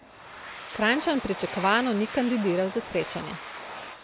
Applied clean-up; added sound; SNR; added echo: none; Domestic sounds, home sounds; 11 dB; none.